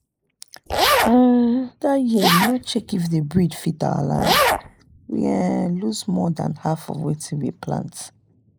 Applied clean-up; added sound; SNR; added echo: neural mask model Resemble Enhance denoiser.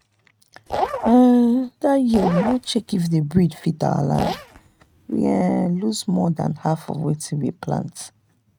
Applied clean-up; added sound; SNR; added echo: neural mask model RNNoise.